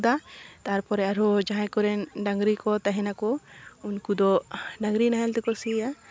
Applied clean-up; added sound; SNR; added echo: none; none; none; none.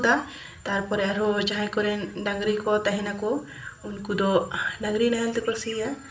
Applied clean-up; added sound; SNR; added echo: none; none; none; reverberation time 0.4 s.